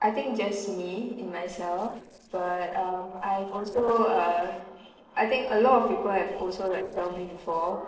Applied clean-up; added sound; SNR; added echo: neural separator model SepFormer DNS4.